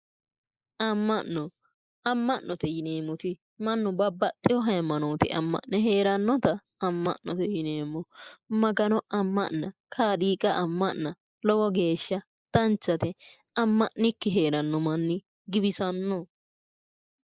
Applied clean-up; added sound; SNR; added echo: neural mask model Resemble Enhance denoiser.